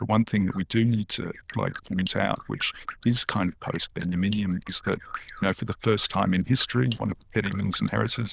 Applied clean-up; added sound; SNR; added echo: neural diffusion model UNIVERSE++.